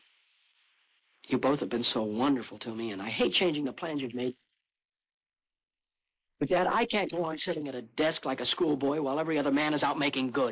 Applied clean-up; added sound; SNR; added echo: neural mask model Resemble Enhance denoiser.